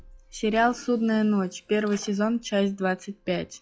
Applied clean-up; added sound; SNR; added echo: classical method log-MMSE.